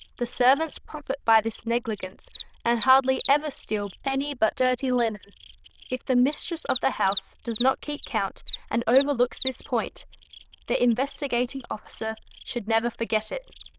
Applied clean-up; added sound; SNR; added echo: neural diffusion model UNIVERSE++.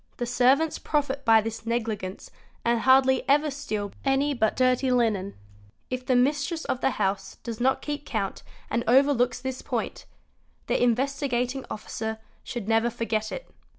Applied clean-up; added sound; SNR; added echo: none; none; none; none.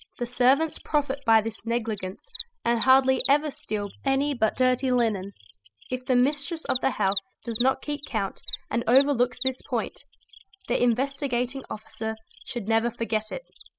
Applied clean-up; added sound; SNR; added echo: classical method spectral subtraction.